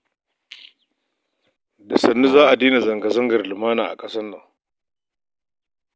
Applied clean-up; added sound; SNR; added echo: none; Brass instrument; 11 dB; none.